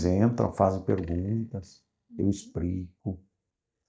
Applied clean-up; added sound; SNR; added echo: neural mask model DeepFilterNet 3.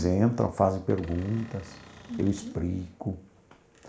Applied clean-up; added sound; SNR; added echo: none; Cupboard open or close / Door; 19 dB; reverberation time 0.4 s.